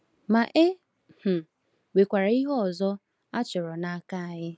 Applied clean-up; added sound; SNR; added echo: none; none; none; none.